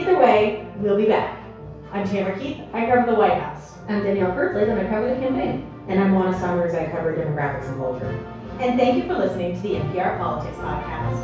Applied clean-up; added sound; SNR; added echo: none; none; none; reverberation time 0.6 s.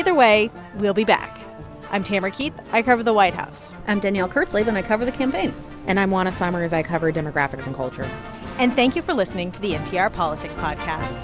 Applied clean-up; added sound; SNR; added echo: none; none; none; none.